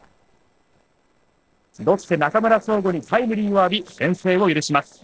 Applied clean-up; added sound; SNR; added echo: neural separator model SepFormer DNS4.